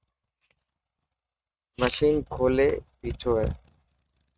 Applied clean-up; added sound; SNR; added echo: neural mask model RNNoise.